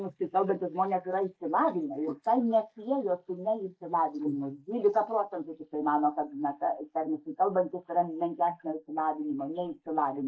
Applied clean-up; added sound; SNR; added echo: neural mask model Resemble Enhance denoiser.